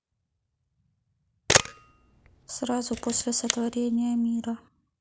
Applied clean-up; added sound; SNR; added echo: none; Camera; 0 dB; none.